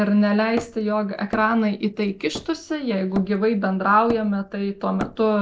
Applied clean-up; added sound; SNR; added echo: none; Hammer; 16 dB; none.